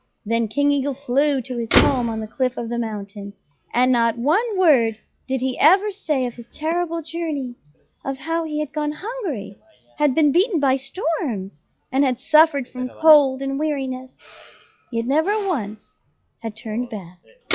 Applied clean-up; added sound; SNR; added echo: classical method log-MMSE.